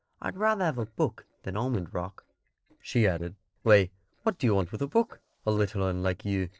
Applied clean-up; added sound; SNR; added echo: neural separator model SepFormer DNS4.